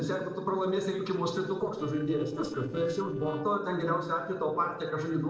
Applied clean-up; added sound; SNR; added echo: neural separator model SepFormer DNS4.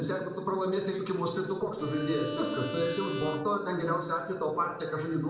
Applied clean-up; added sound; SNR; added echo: none; Bowed string instrument; 10 dB; reverberation time 0.9 s.